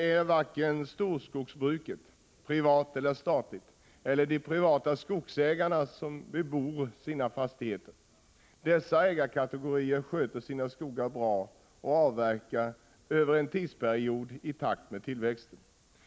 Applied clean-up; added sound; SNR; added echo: none; none; none; none.